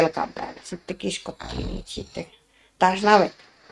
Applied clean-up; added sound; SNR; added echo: neural mask model RNNoise.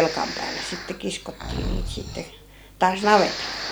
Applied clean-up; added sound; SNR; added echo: none; Breathing; 7 dB; none.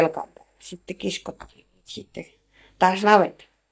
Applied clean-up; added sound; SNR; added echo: neural mask model DeepFilterNet 3.